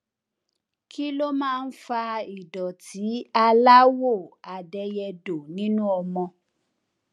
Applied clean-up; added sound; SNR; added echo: none; none; none; none.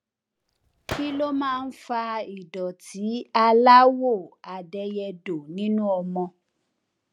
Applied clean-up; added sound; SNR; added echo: none; Gunshot, gunfire; 15 dB; none.